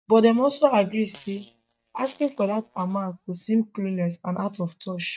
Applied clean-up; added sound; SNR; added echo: neural mask model DeepFilterNet 3.